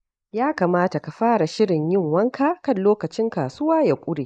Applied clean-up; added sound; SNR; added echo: neural mask model Resemble Enhance denoiser.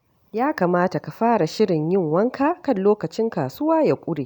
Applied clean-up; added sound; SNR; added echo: none; none; none; none.